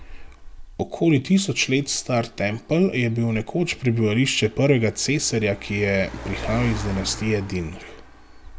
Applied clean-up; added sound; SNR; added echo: none; Car; 15 dB; none.